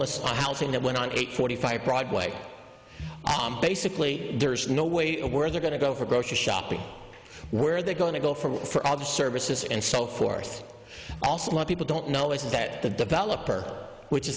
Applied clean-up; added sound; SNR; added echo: none; none; none; none.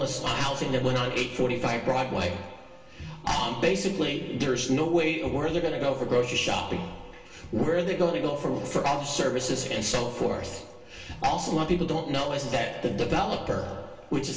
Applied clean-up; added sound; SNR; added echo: none; none; none; reverberation time 0.4 s.